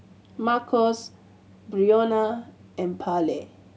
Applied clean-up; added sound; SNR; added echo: none; none; none; none.